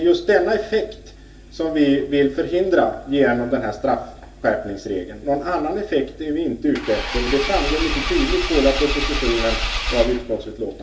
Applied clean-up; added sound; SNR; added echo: none; Engine / Car; 3 dB; reverberation time 0.3 s.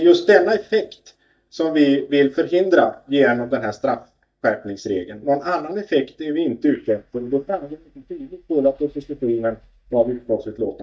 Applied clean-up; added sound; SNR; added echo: neural mask model DeepFilterNet 3.